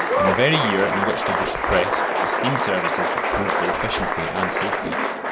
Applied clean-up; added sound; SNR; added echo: none; Applause; -4 dB; none.